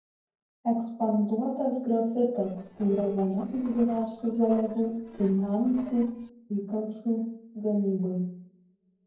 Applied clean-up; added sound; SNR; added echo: neural separator model SepFormer DNS4.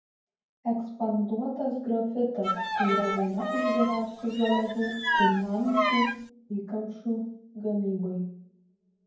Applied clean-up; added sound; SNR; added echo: none; Bowed string instrument; -1 dB; reverberation time 0.9 s.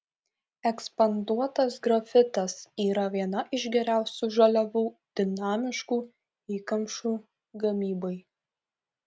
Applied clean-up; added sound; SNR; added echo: none; none; none; none.